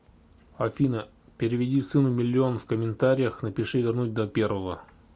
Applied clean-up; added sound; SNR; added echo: none; none; none; none.